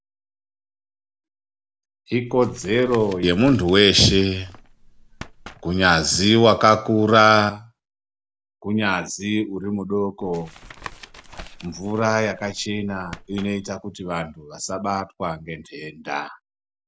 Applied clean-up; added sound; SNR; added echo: none; Tap; 20 dB; none.